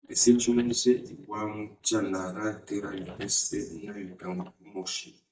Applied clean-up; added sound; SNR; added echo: neural mask model DeepFilterNet 3.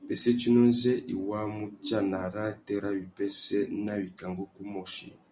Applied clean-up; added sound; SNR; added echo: none; none; none; none.